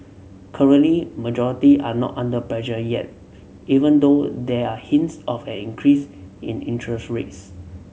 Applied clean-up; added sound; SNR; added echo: none; none; none; none.